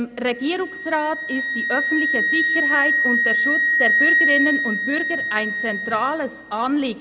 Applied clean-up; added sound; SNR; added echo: none; Wind instrument, woodwind instrument; -3 dB; none.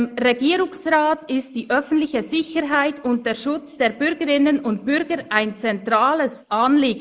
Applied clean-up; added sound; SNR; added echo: neural mask model Resemble Enhance denoiser.